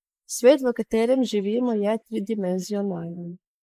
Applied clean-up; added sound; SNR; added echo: neural mask model Resemble Enhance denoiser.